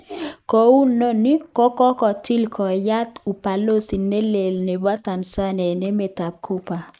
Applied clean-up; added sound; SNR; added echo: neural mask model Resemble Enhance denoiser.